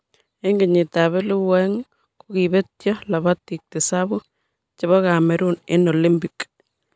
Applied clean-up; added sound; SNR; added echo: none; none; none; none.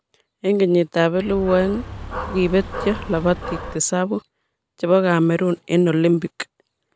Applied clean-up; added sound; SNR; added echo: none; Dog; 10 dB; none.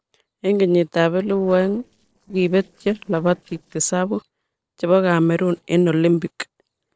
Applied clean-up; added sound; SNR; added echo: neural separator model SepFormer DNS4.